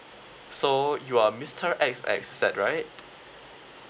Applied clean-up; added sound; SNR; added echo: none; none; none; none.